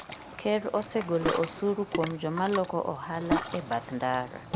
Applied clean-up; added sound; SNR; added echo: none; Ocean; 6 dB; none.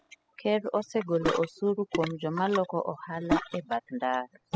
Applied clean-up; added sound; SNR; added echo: classical method spectral subtraction.